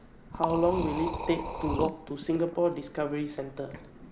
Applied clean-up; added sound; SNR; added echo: none; Liquid; 7 dB; none.